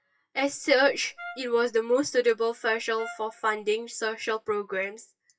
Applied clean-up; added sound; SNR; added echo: classical method WPE with log-MMSE.